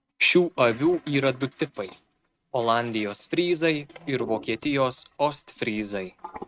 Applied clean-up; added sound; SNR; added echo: neural mask model RNNoise.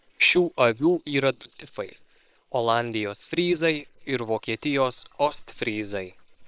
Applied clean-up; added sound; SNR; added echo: neural separator model SepFormer WHAM!.